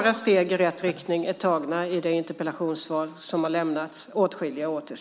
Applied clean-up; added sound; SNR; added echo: none; none; none; none.